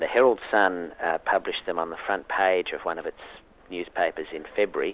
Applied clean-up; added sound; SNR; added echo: none; none; none; none.